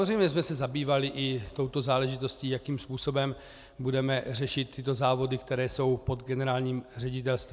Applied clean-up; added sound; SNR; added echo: none; none; none; none.